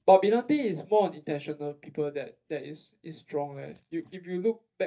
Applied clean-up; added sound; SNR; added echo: neural mask model DeepFilterNet 3.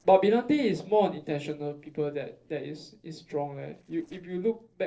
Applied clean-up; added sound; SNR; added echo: neural separator model SepFormer DNS4.